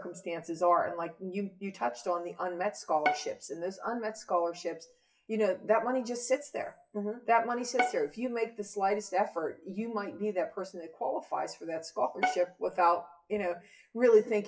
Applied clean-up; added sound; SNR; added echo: classical method WPE with log-MMSE.